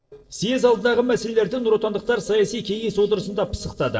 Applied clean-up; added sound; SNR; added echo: neural separator model SepFormer DNS4.